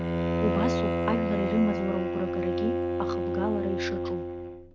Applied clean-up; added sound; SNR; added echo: none; Bowed string instrument; -3 dB; none.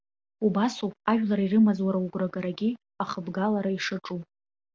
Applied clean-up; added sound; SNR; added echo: none; none; none; none.